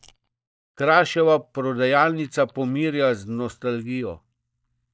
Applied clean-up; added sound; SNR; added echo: neural mask model DeepFilterNet 3.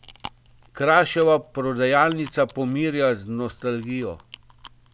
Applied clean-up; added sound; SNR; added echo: none; Chewing, mastication; 17 dB; none.